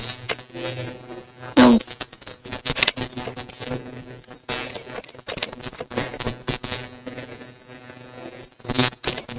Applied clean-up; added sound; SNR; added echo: neural mask model RNNoise.